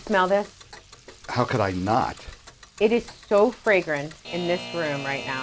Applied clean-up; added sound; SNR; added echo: none; Alarm / Clock; 17 dB; none.